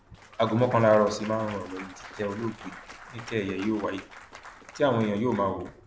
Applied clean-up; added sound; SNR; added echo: none; Applause / Cheering / Clapping; 17 dB; none.